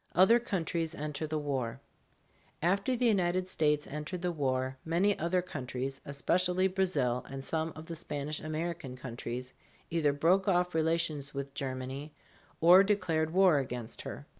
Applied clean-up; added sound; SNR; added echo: none; none; none; none.